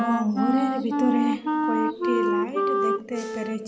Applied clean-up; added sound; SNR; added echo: none; Wind instrument, woodwind instrument; -3 dB; none.